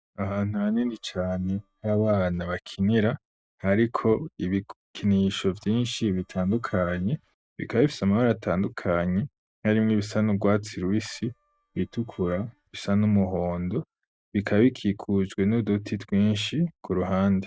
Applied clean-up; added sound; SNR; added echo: neural mask model DeepFilterNet 3.